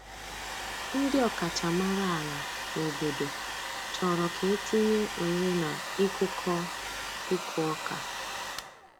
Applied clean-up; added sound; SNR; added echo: none; Domestic sounds, home sounds; 5 dB; none.